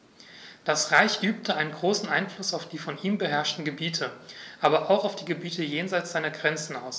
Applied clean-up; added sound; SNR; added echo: none; none; none; none.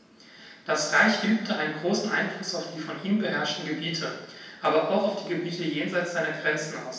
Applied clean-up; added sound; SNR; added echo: none; none; none; reverberation time 0.9 s.